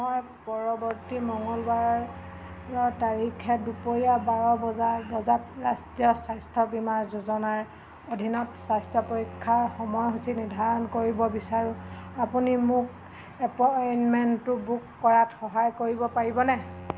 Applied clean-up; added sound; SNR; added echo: none; Bowed string instrument; 18 dB; none.